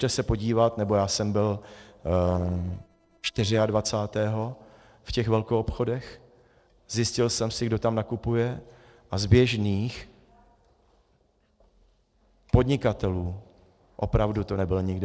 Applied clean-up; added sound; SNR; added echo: neural separator model SepFormer DNS4.